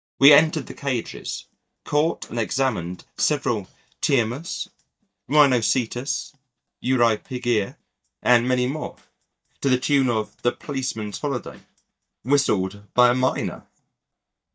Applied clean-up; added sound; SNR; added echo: neural mask model DeepFilterNet 3.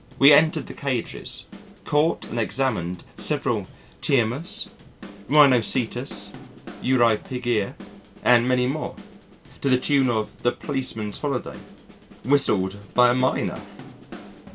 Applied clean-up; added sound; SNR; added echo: none; Drum / Drum kit; 18 dB; none.